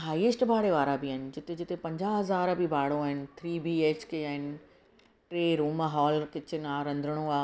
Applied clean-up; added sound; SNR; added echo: none; none; none; none.